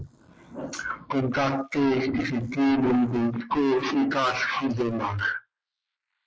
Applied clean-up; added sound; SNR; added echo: neural mask model Resemble Enhance denoiser.